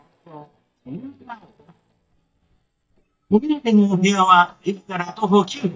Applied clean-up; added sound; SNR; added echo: neural mask model DeepFilterNet 3.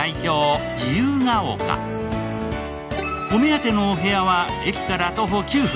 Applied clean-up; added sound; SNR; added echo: none; none; none; none.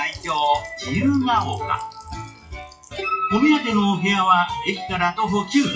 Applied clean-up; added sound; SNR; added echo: classical method WPE with log-MMSE.